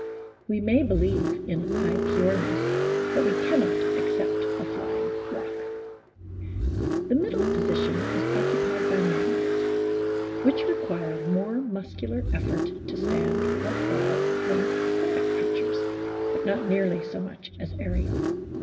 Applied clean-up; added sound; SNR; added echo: none; Car; -4 dB; reverberation time 1.7 s.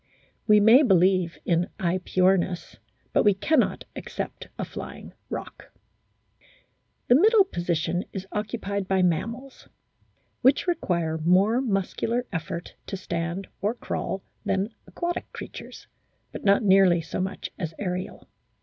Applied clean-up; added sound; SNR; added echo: none; none; none; none.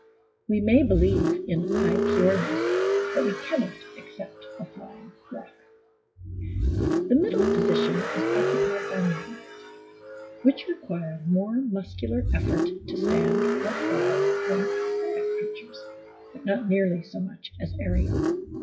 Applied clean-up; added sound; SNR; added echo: classical method WPE with log-MMSE.